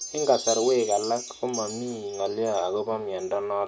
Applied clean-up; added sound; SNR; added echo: none; Wind chime; 11 dB; none.